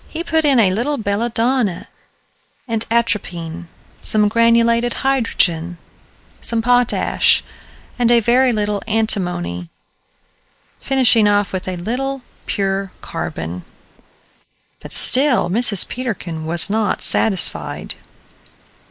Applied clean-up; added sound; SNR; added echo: neural mask model Resemble Enhance denoiser.